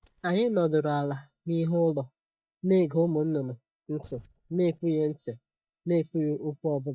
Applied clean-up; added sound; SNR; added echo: neural mask model DeepFilterNet 3.